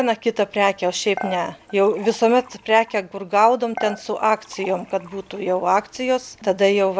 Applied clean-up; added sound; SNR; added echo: none; Dishes, pots, and pans / Chink, clink; 16 dB; none.